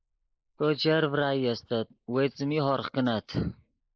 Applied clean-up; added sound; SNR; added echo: neural mask model Resemble Enhance denoiser.